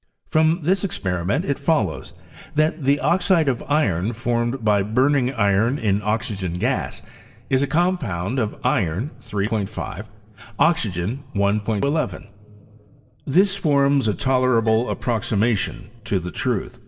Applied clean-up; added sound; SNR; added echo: neural separator model SepFormer DNS4.